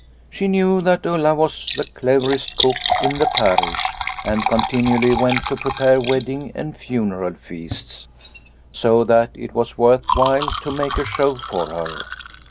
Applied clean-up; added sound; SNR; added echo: none; Liquid; 7 dB; none.